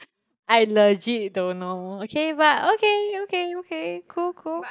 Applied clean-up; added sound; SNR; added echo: neural mask model DeepFilterNet 3.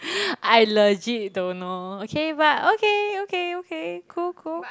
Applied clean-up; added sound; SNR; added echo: none; none; none; none.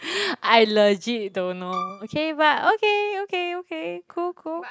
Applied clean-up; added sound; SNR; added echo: neural mask model RNNoise.